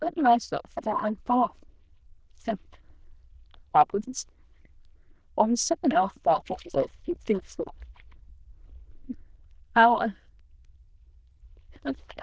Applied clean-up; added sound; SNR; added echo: neural diffusion model UNIVERSE++.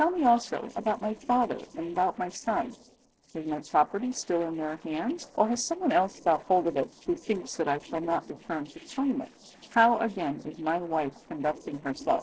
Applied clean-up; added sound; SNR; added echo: neural separator model SepFormer DNS4.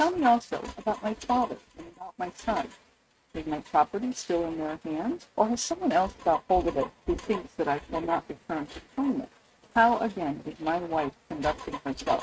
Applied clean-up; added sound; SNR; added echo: neural mask model RNNoise.